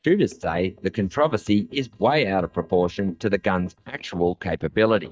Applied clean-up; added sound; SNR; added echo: neural mask model DeepFilterNet 3.